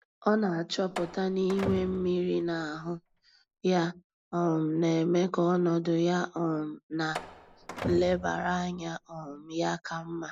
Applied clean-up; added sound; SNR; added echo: none; Slam; 13 dB; none.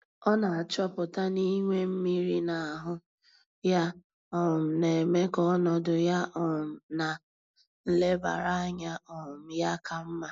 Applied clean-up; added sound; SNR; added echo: none; none; none; none.